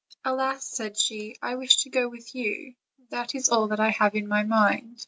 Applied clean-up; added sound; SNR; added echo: none; none; none; none.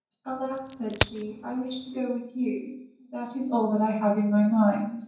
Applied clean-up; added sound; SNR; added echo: none; Crack; 3 dB; reverberation time 0.9 s.